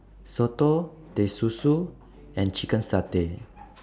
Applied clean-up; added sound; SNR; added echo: none; none; none; none.